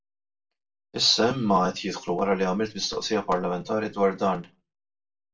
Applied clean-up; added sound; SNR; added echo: none; none; none; reverberation time 0.2 s.